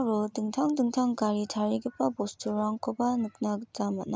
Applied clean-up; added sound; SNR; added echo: none; none; none; none.